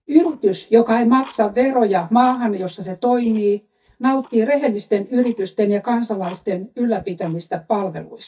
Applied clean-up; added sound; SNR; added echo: neural mask model DeepFilterNet 3.